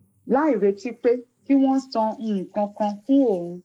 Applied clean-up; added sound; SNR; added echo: neural mask model Resemble Enhance denoiser.